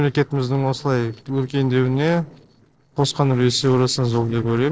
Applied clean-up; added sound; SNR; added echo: neural separator model SepFormer DNS4.